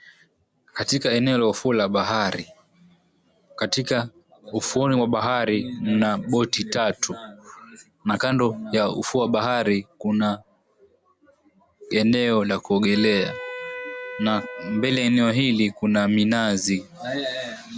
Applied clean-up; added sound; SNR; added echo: none; Wind instrument, woodwind instrument; 12 dB; none.